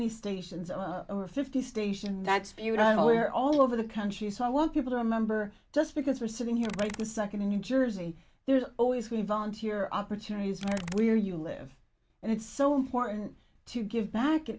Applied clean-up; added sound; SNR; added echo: none; Computer keyboard; 19 dB; none.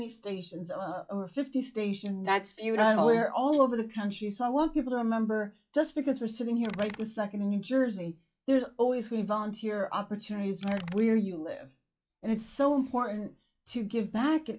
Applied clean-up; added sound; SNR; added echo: classical method log-MMSE.